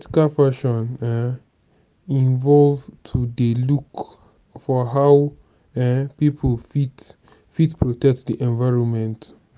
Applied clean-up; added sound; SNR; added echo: none; none; none; none.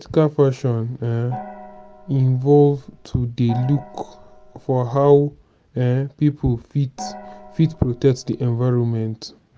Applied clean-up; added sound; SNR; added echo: none; Gong; 18 dB; none.